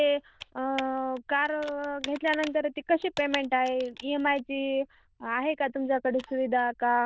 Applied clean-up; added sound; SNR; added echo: neural diffusion model UNIVERSE++.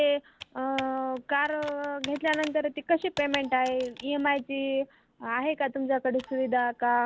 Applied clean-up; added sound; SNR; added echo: none; Computer keyboard; 17 dB; none.